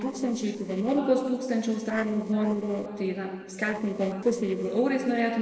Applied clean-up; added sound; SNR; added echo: neural separator model SepFormer DNS4.